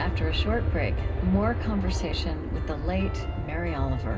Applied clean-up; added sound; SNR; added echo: none; Aircraft; -2 dB; reverberation time 0.2 s.